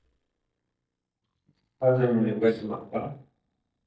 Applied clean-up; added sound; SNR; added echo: neural mask model DeepFilterNet 3.